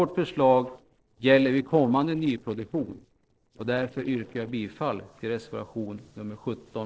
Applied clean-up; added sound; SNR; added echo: neural separator model SepFormer DNS4.